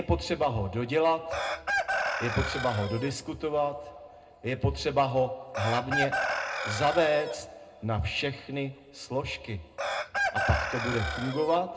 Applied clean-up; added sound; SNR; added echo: none; Chicken, rooster; 5 dB; reverberation time 0.2 s.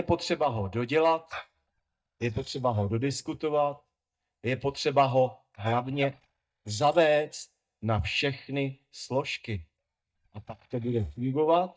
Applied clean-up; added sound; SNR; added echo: neural mask model DeepFilterNet 3.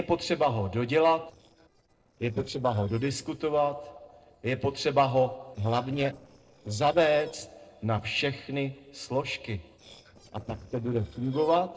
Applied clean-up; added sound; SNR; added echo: neural separator model SepFormer DNS4.